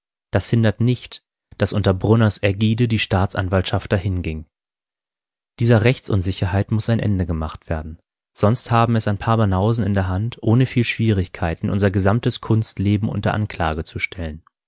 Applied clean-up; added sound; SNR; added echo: none; none; none; none.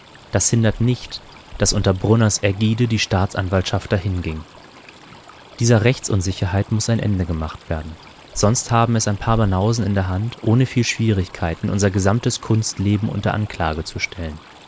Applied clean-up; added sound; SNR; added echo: none; Stream; 18 dB; none.